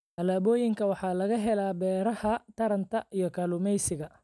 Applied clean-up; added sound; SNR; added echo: none; none; none; none.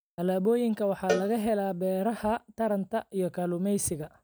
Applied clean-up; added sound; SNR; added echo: none; Cowbell; 10 dB; none.